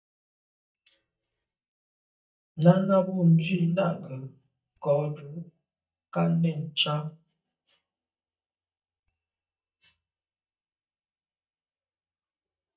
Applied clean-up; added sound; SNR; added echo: neural mask model DeepFilterNet 3.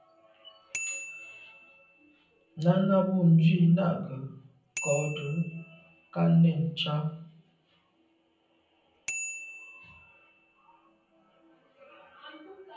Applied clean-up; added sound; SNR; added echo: none; Bicycle bell; 15 dB; reverberation time 0.6 s.